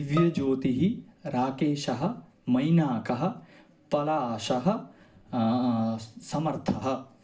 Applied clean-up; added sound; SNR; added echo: none; Bowed string instrument; 14 dB; reverberation time 0.4 s.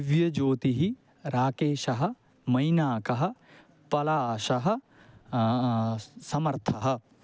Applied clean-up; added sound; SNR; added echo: none; none; none; none.